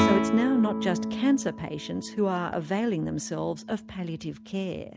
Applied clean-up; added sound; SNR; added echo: none; Guitar; 4 dB; none.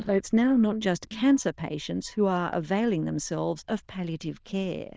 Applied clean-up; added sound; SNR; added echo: neural diffusion model UNIVERSE++.